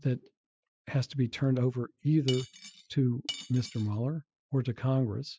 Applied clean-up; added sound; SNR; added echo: classical method spectral subtraction.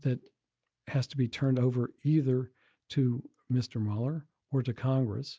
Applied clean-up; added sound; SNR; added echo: none; none; none; none.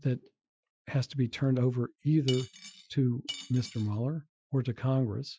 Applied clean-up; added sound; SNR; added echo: classical method Wiener filter.